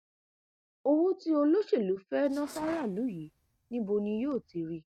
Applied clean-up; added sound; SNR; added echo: neural mask model RNNoise.